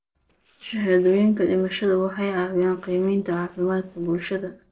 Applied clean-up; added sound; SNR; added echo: neural separator model SepFormer DNS4.